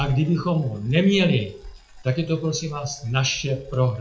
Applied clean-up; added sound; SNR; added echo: classical method WPE with log-MMSE.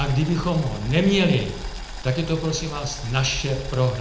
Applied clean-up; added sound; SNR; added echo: none; Boiling; 11 dB; reverberation time 0.8 s.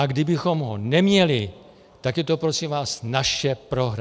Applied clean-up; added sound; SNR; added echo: none; none; none; none.